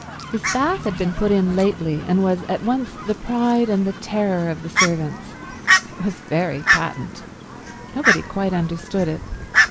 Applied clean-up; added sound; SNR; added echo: none; Fowl; 2 dB; none.